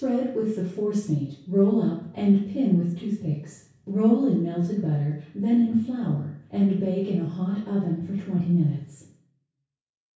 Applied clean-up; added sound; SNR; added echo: none; none; none; reverberation time 0.6 s.